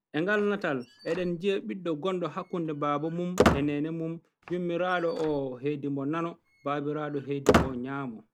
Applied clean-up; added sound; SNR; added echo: none; Squeak; 3 dB; none.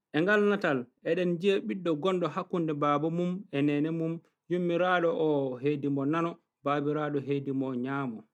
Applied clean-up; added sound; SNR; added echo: none; none; none; none.